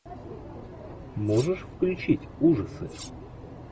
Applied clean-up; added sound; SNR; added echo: none; Cutlery, silverware; 19 dB; none.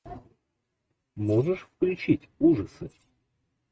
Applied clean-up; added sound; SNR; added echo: neural mask model RNNoise.